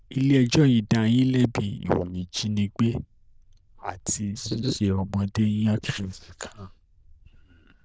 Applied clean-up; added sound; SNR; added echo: neural diffusion model UNIVERSE++.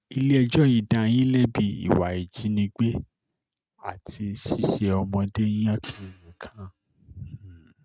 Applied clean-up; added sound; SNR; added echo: neural mask model RNNoise.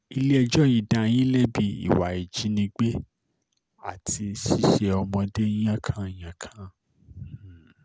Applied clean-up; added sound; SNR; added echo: none; none; none; none.